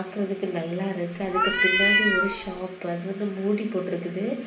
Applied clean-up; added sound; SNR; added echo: none; Meow; -4 dB; reverberation time 0.2 s.